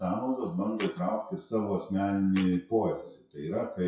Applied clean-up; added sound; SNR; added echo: classical method WPE with log-MMSE.